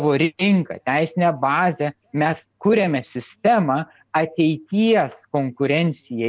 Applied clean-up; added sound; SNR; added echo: none; none; none; none.